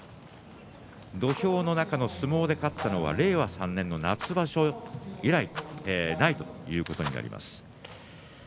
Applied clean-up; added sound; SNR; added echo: none; Bowed string instrument + Rattle; 17 dB; none.